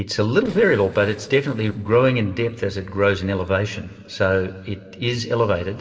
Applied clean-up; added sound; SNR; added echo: neural separator model SepFormer DNS4.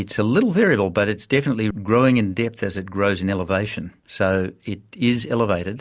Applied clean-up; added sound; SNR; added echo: none; none; none; none.